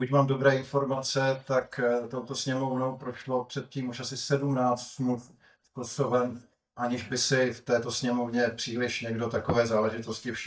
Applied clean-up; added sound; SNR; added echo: neural mask model DeepFilterNet 3.